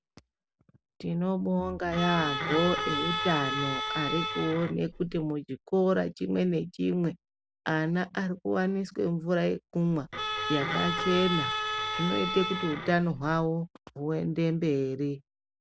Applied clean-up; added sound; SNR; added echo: none; Bowed string instrument; 3 dB; none.